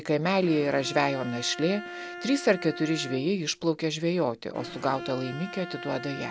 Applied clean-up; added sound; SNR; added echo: none; Bowed string instrument; 13 dB; none.